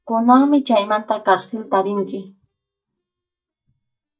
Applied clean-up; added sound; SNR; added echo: neural mask model DeepFilterNet 3.